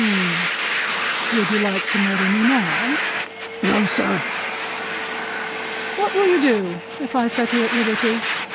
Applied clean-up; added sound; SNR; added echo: none; Domestic sounds, home sounds; 1 dB; none.